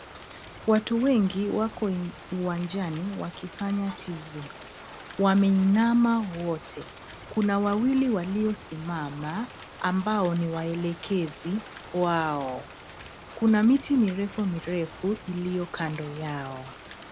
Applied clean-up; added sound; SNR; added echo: none; Rain; 17 dB; none.